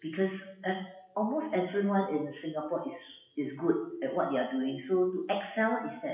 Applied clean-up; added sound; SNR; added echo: classical method WPE with log-MMSE.